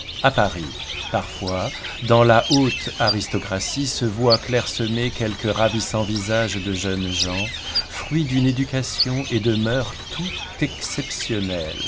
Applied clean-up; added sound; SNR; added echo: none; Bird; 8 dB; none.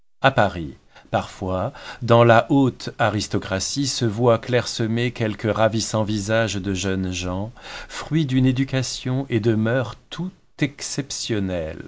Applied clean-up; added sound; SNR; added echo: none; none; none; none.